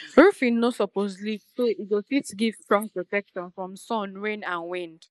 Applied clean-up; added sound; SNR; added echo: neural mask model Resemble Enhance denoiser.